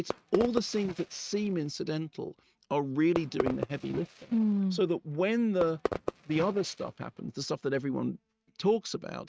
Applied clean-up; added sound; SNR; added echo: neural mask model RNNoise.